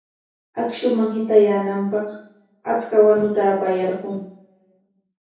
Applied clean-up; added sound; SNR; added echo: none; none; none; reverberation time 0.6 s.